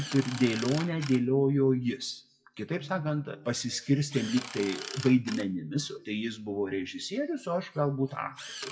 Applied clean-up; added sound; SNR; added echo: classical method WPE with log-MMSE.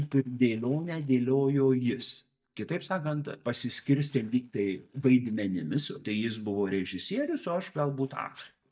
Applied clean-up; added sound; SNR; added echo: neural mask model DeepFilterNet 3.